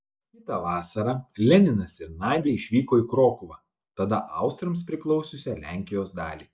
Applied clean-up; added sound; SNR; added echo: none; none; none; none.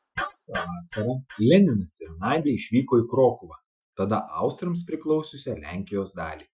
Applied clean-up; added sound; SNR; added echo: classical method Wiener filter.